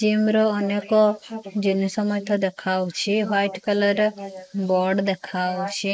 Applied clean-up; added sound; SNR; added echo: neural mask model Resemble Enhance denoiser.